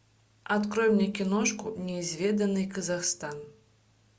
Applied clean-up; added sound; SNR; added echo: none; none; none; none.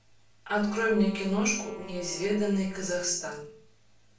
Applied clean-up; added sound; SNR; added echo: none; Wind instrument, woodwind instrument; 18 dB; reverberation time 0.3 s.